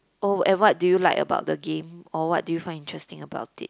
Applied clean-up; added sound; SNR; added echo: none; none; none; none.